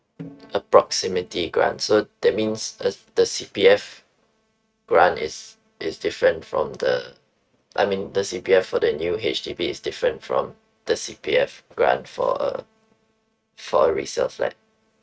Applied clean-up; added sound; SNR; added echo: neural mask model RNNoise.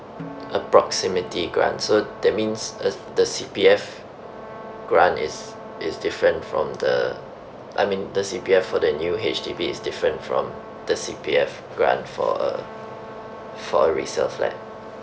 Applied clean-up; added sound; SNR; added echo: none; Snare drum + Brass instrument; 18 dB; none.